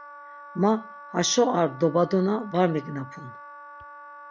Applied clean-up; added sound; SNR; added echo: none; Wind instrument, woodwind instrument; 17 dB; none.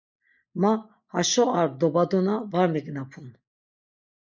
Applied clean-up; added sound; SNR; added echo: neural mask model Resemble Enhance denoiser.